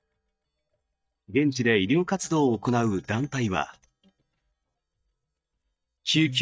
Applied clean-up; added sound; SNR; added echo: neural mask model DeepFilterNet 3.